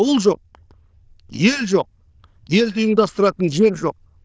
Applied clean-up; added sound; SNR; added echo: neural diffusion model UNIVERSE++.